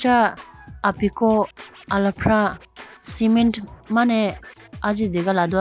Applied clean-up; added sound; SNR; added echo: none; Scratching (performance technique); 20 dB; none.